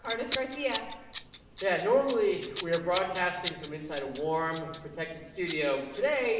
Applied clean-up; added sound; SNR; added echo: none; Scissors; 13 dB; reverberation time 0.9 s.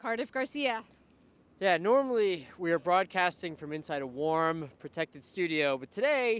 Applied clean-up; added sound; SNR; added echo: none; none; none; none.